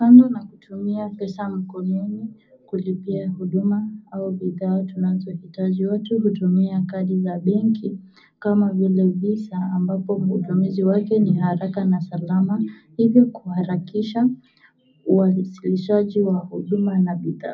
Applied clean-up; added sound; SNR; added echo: none; none; none; reverberation time 0.4 s.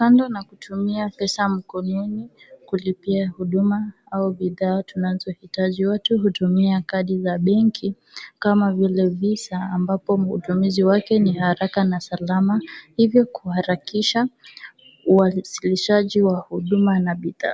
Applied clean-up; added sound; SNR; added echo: none; none; none; none.